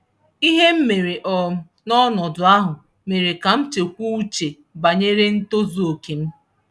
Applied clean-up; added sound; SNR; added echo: none; none; none; none.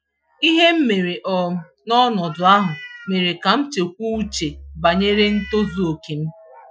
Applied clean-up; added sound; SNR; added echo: classical method Wiener filter.